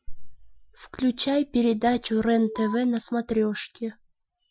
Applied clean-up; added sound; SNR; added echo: classical method Wiener filter.